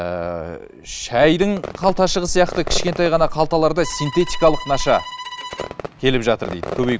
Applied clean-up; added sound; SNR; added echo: none; Bowed string instrument + Fireworks; 13 dB; none.